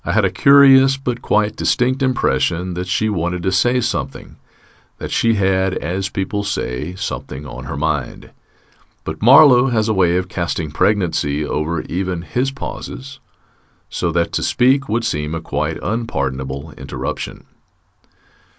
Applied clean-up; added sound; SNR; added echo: none; none; none; none.